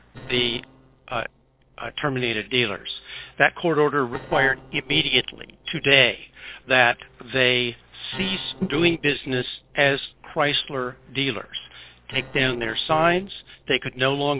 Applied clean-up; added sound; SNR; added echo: neural separator model SepFormer DNS4.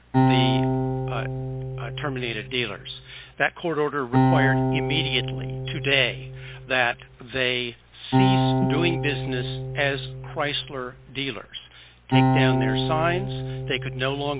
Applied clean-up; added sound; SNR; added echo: none; Acoustic guitar; -3 dB; none.